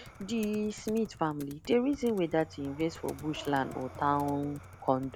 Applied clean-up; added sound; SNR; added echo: none; Breathing + Computer keyboard; 17 dB; none.